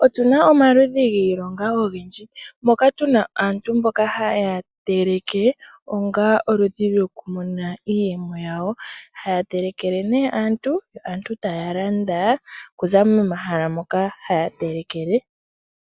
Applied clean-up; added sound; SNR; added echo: none; none; none; none.